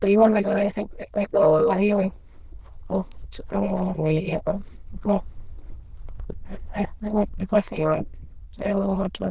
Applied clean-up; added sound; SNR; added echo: neural diffusion model UNIVERSE++.